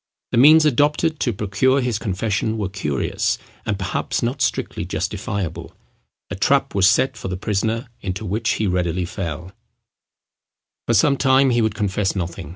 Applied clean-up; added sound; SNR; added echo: none; none; none; none.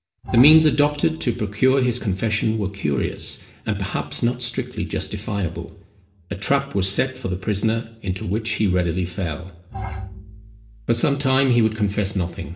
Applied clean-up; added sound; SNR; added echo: none; Bowed string instrument; 11 dB; reverberation time 0.6 s.